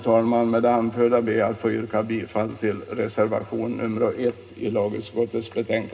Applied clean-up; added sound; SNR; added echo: none; none; none; reverberation time 0.2 s.